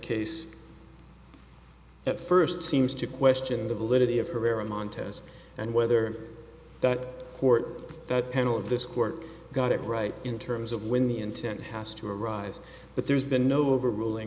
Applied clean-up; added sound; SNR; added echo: none; none; none; none.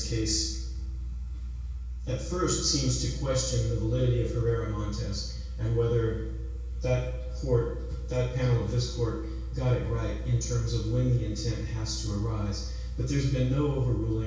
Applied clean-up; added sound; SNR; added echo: none; none; none; reverberation time 0.6 s.